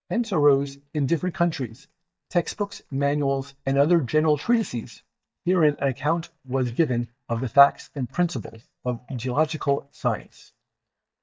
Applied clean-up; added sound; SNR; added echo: neural mask model DeepFilterNet 3.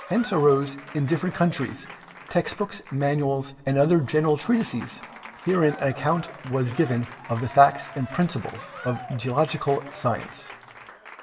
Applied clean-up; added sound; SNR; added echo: none; Applause / Crowd; 17 dB; reverberation time 0.8 s.